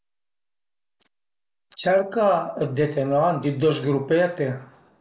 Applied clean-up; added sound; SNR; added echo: none; none; none; none.